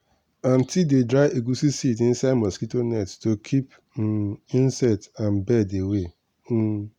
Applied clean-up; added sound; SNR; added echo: none; none; none; none.